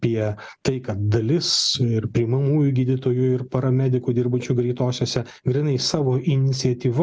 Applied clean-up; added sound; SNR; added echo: none; none; none; none.